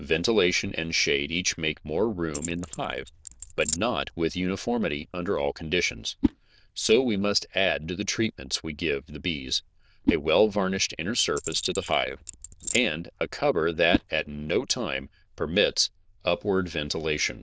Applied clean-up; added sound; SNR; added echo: neural diffusion model UNIVERSE++.